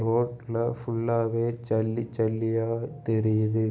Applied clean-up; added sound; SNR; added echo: none; none; none; none.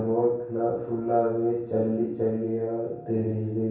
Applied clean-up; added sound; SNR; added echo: none; none; none; reverberation time 0.7 s.